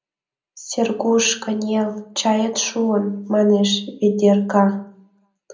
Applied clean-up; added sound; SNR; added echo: none; none; none; reverberation time 0.5 s.